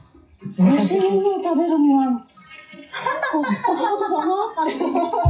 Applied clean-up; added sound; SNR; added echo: classical method WPE with log-MMSE.